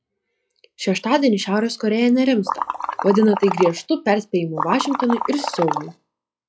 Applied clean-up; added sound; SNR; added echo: classical method log-MMSE.